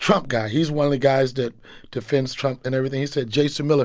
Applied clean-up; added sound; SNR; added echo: none; none; none; none.